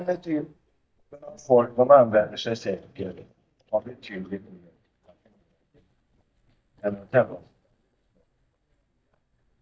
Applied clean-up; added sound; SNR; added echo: neural mask model DeepFilterNet 3.